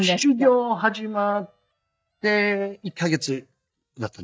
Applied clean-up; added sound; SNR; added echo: neural mask model DeepFilterNet 3.